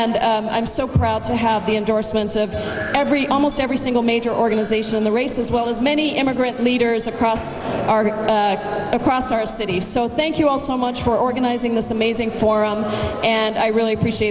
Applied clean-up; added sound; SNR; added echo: none; Acoustic guitar; 18 dB; none.